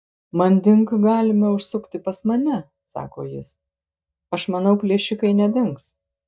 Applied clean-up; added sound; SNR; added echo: neural mask model DeepFilterNet 3.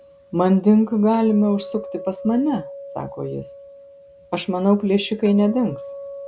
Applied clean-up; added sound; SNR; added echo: none; Acoustic guitar; 17 dB; none.